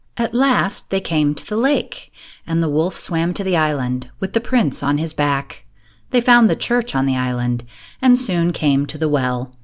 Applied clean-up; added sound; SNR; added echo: none; none; none; none.